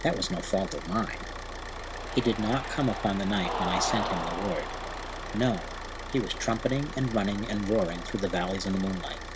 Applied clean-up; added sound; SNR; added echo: none; Cheering + Idling / Car; 5 dB; none.